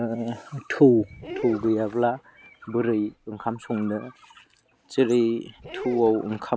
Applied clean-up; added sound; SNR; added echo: none; Dog; 19 dB; none.